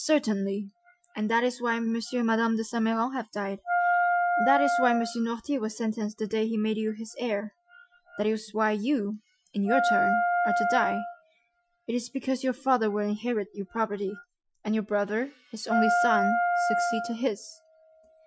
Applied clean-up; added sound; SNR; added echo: classical method Wiener filter.